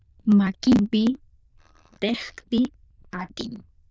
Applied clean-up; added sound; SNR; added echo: neural diffusion model UNIVERSE++.